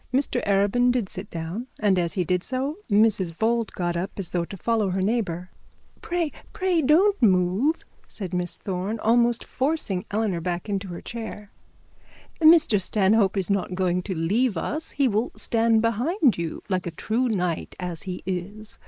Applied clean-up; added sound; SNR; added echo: neural mask model Resemble Enhance denoiser.